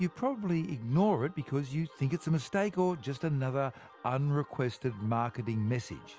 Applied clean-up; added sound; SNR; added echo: none; none; none; none.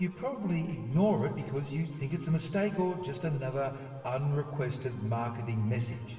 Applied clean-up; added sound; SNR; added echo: none; none; none; reverberation time 1.9 s.